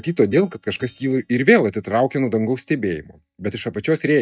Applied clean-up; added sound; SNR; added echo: neural mask model DeepFilterNet 3.